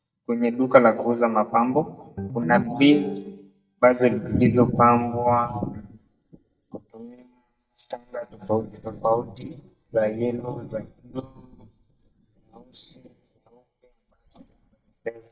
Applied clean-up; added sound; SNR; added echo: neural mask model DeepFilterNet 3.